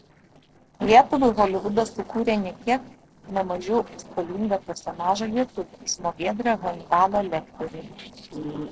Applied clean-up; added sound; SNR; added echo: neural separator model SepFormer DNS4.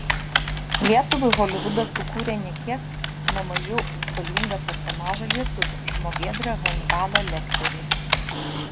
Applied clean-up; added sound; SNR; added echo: none; Typing; -2 dB; none.